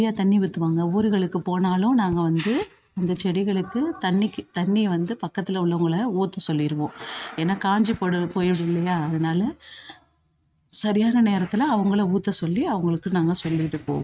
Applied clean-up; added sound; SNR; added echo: neural mask model RNNoise.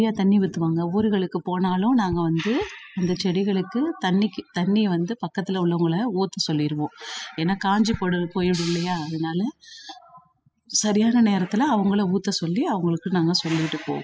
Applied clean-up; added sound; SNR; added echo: classical method spectral subtraction.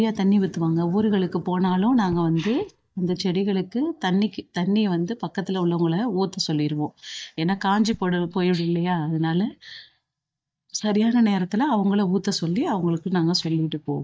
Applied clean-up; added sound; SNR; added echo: neural mask model DeepFilterNet 3.